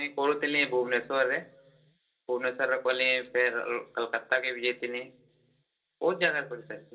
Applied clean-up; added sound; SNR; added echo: none; none; none; reverberation time 0.2 s.